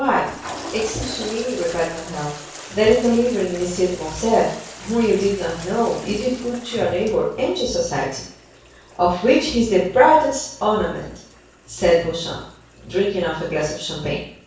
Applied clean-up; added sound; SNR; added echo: none; Toilet flush; 17 dB; reverberation time 0.6 s.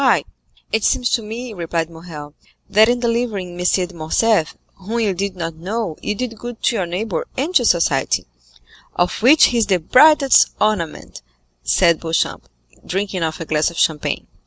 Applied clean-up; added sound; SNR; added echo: none; none; none; none.